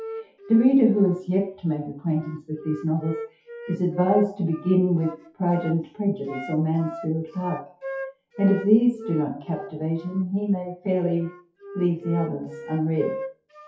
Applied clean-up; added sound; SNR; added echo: classical method WPE with log-MMSE.